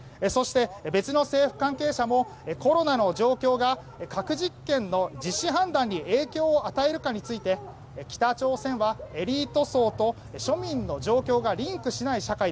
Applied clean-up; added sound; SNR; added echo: none; none; none; none.